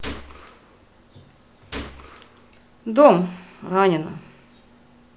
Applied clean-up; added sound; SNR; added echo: none; Gunshot, gunfire; 15 dB; none.